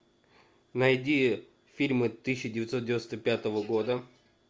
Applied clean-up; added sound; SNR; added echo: none; none; none; none.